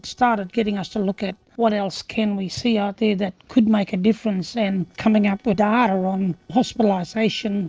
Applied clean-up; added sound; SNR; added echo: neural separator model SepFormer DNS4.